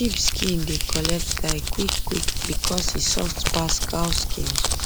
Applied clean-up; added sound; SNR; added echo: none; Crumpling, crinkling; -3 dB; none.